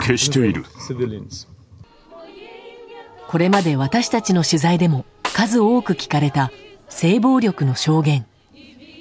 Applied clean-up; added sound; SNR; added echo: none; Snare drum; 11 dB; none.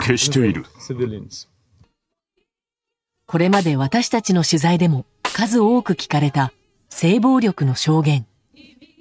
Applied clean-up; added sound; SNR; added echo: neural mask model RNNoise.